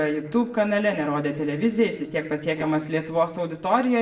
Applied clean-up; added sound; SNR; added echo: neural separator model SepFormer DNS4.